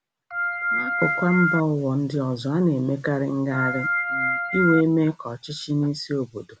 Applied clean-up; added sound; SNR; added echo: none; Organ; 0 dB; none.